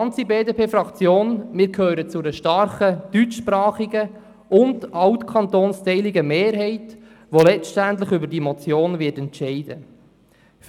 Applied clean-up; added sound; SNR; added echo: none; none; none; none.